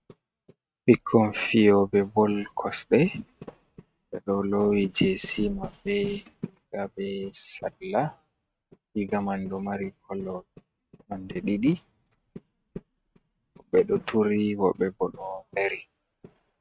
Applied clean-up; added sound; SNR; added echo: neural mask model RNNoise.